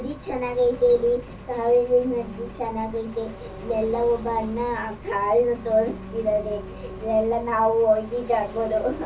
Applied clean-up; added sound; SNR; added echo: none; Engine; 14 dB; reverberation time 0.3 s.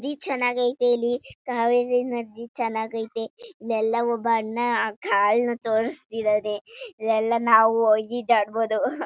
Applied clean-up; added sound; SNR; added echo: none; none; none; none.